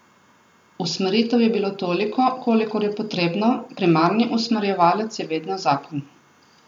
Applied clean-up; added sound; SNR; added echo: none; none; none; none.